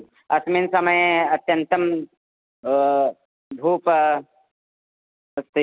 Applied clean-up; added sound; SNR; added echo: none; none; none; none.